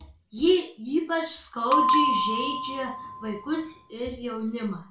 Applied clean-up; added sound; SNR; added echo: none; Bell; -2 dB; reverberation time 0.3 s.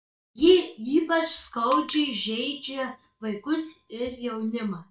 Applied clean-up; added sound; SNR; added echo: neural mask model DeepFilterNet 3.